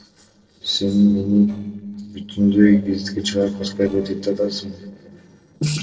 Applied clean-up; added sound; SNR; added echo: neural separator model SepFormer DNS4.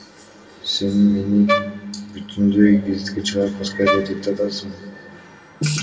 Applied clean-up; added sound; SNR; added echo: none; Wind instrument, woodwind instrument; 2 dB; reverberation time 1.5 s.